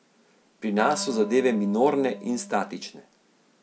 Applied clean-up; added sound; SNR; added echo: none; Wind instrument, woodwind instrument; 14 dB; none.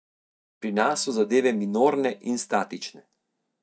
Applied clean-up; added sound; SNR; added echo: neural mask model DeepFilterNet 3.